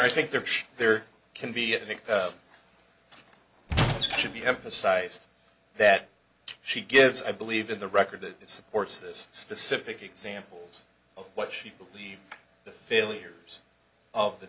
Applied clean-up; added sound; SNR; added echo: none; Squeak / Wood; 0 dB; none.